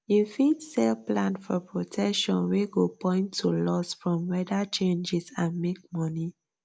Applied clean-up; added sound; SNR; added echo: none; none; none; none.